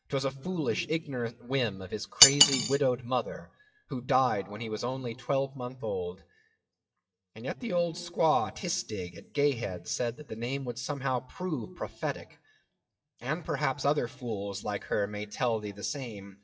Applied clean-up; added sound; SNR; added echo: classical method WPE with log-MMSE.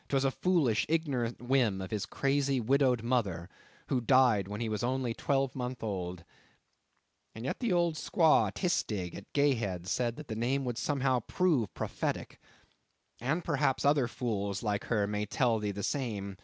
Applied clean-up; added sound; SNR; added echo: none; none; none; none.